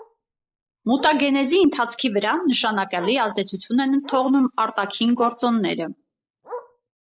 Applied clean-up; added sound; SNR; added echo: neural mask model Resemble Enhance denoiser.